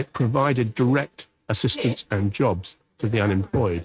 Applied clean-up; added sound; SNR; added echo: neural mask model RNNoise.